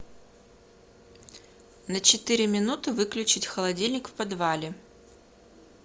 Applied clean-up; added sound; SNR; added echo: none; none; none; none.